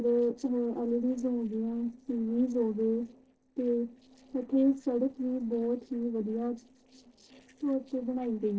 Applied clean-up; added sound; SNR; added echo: neural separator model SepFormer DNS4.